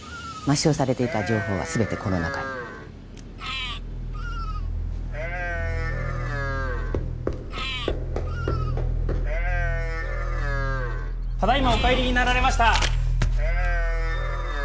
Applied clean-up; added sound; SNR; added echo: none; Livestock, farm animals, working animals; 10 dB; none.